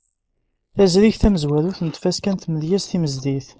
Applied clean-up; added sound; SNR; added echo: neural mask model Resemble Enhance denoiser.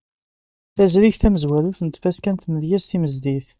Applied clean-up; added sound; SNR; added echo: neural mask model DeepFilterNet 3.